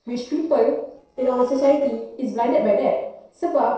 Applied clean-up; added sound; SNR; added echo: neural separator model SepFormer DNS4.